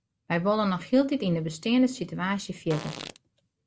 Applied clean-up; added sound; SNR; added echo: none; Fart; 14 dB; none.